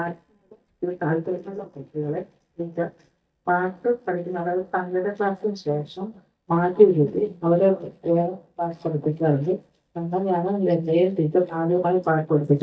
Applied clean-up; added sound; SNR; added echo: neural mask model DeepFilterNet 3.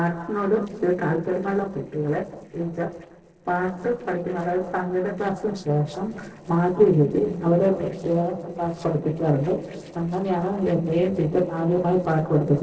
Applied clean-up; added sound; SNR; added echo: neural separator model SepFormer DNS4.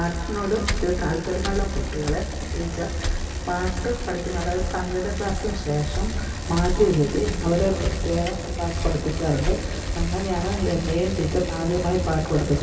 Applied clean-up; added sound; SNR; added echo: none; Bicycle; 2 dB; reverberation time 2.5 s.